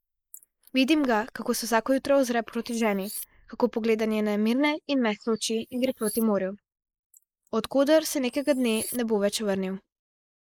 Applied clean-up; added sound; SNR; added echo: neural mask model Resemble Enhance denoiser.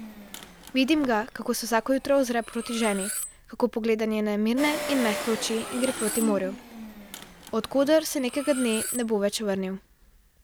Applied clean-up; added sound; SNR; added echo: none; Cutlery, silverware + Engine; 11 dB; none.